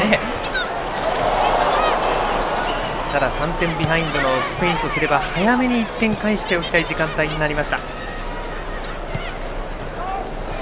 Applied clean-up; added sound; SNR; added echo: none; none; none; none.